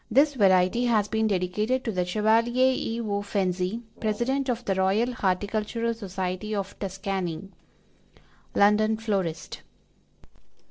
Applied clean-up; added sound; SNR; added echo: neural separator model SepFormer DNS4.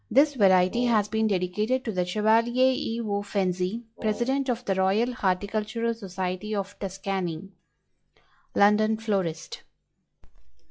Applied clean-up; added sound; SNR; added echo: classical method log-MMSE.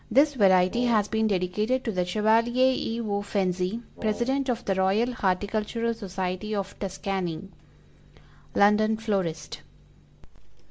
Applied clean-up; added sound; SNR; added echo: none; Wind instrument, woodwind instrument; 14 dB; none.